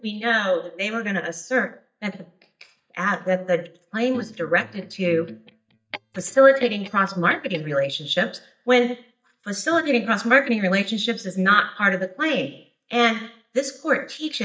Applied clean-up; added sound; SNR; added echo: neural mask model DeepFilterNet 3.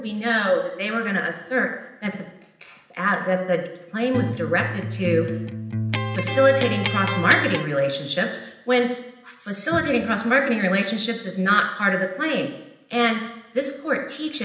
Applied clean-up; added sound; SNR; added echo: none; Electric guitar; 3 dB; reverberation time 0.9 s.